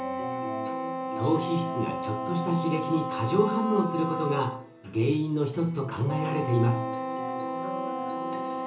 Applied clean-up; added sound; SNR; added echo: none; Wind instrument, woodwind instrument; 4 dB; reverberation time 0.8 s.